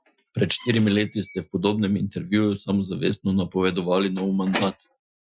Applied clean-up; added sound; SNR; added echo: classical method Wiener filter.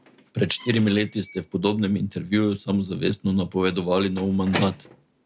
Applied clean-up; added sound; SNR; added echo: none; Squeak / Slam / Wood; 16 dB; none.